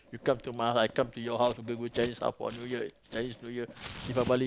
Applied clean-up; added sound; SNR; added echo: none; Scissors; 15 dB; none.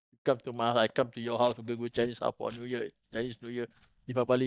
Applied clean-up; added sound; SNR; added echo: neural mask model DeepFilterNet 3.